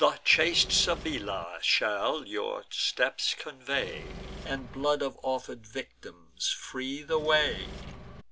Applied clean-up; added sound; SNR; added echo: none; Engine / Mechanisms; 12 dB; none.